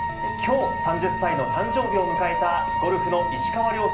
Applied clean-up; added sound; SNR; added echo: none; Wind instrument, woodwind instrument; 1 dB; reverberation time 0.5 s.